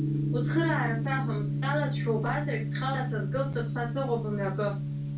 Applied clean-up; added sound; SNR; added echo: none; Gong; -2 dB; reverberation time 0.2 s.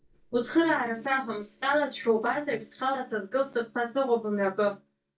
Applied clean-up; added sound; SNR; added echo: neural mask model DeepFilterNet 3.